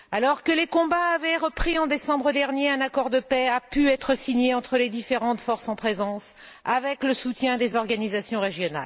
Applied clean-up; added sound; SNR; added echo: none; none; none; none.